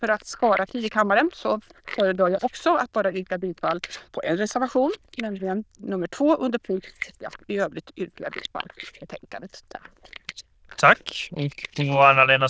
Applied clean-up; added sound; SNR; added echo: neural diffusion model UNIVERSE++.